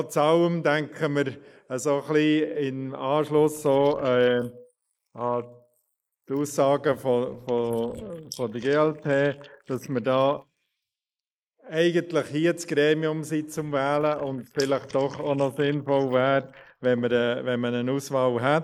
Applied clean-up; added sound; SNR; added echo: neural mask model Resemble Enhance denoiser.